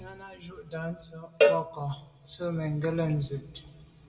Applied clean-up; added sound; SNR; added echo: none; Cowbell; -4 dB; reverberation time 1.1 s.